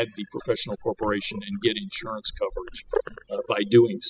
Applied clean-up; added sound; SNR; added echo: classical method spectral subtraction.